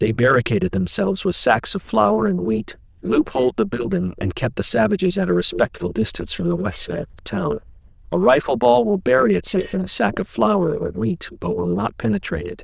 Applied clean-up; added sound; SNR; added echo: neural diffusion model UNIVERSE++.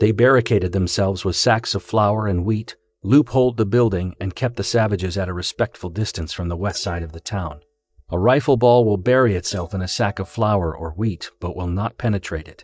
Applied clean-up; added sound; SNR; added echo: neural mask model DeepFilterNet 3.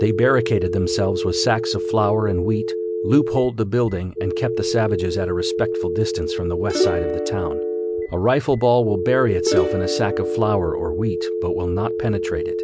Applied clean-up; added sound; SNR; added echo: none; Telephone + Plucked string instrument; 2 dB; none.